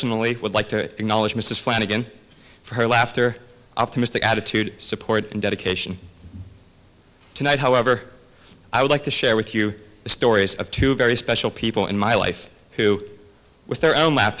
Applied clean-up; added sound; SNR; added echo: none; none; none; none.